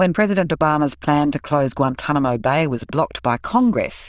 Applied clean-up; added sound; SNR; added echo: neural diffusion model UNIVERSE++.